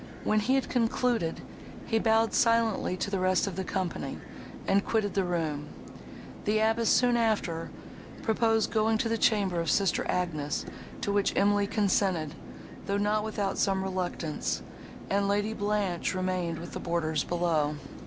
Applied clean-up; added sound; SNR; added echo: none; Fixed-wing aircraft, airplane; 13 dB; none.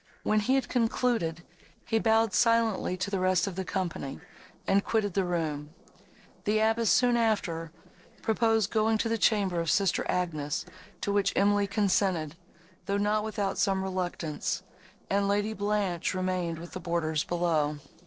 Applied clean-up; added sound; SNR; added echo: neural separator model SepFormer DNS4.